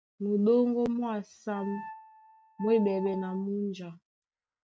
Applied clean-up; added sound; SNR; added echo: neural mask model RNNoise.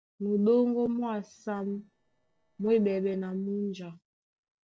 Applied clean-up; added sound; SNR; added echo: neural separator model SepFormer DNS4.